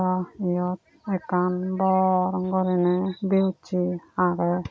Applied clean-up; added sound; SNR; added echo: none; none; none; none.